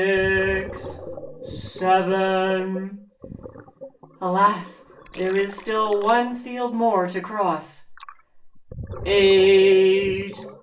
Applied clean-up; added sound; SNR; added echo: none; Gurgling; 16 dB; reverberation time 0.3 s.